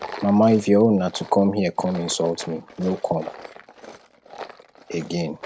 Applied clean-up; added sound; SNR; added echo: none; Tools; 17 dB; none.